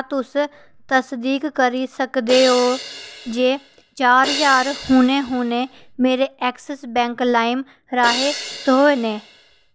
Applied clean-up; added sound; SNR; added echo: none; Crash cymbal; 10 dB; none.